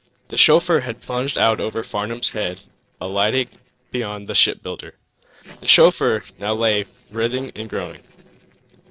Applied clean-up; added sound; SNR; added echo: neural separator model SepFormer DNS4.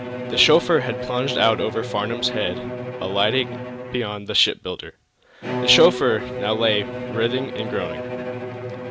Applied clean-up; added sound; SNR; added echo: none; Bowed string instrument; 7 dB; none.